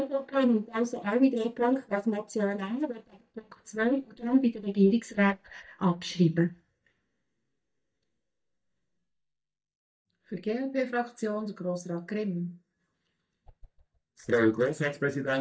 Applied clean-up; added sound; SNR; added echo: neural mask model DeepFilterNet 3.